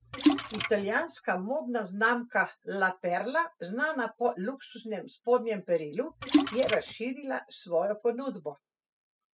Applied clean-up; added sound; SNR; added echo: classical method spectral subtraction.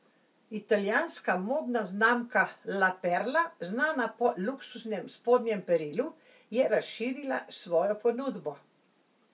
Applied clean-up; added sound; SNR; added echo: none; none; none; none.